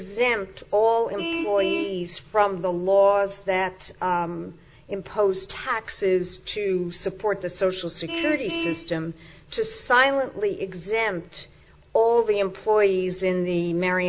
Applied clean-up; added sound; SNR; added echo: none; Vehicle horn, car horn, honking; 14 dB; none.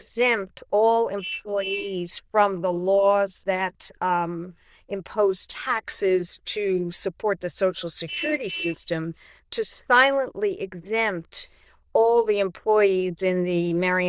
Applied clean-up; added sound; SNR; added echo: neural diffusion model UNIVERSE++.